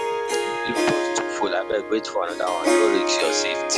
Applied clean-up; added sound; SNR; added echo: none; Harp; -2 dB; none.